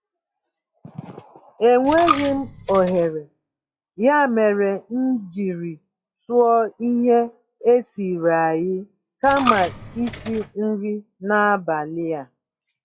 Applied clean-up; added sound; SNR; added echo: classical method log-MMSE.